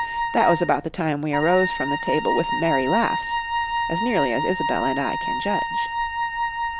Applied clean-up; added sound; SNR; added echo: none; Wind instrument, woodwind instrument; 1 dB; none.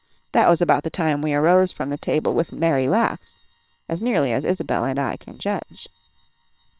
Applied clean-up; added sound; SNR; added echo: neural separator model SepFormer WHAM!.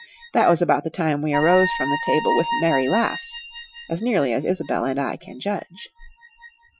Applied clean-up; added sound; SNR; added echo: classical method Wiener filter.